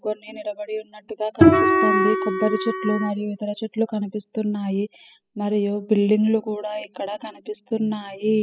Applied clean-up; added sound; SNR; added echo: classical method spectral subtraction.